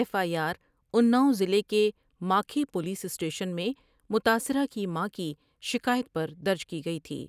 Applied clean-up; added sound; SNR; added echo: none; none; none; none.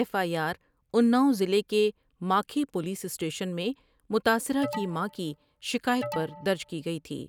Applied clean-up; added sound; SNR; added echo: none; Alarm; 12 dB; none.